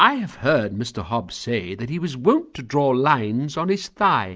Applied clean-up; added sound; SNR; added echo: none; none; none; none.